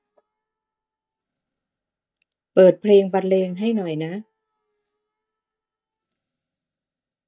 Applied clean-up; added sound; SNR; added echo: neural mask model DeepFilterNet 3.